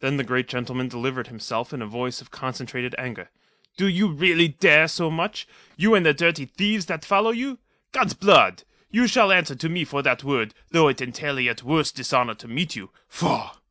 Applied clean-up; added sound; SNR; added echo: none; none; none; none.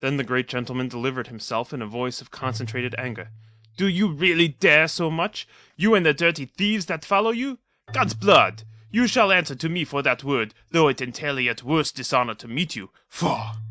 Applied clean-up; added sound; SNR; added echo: neural mask model DeepFilterNet 3.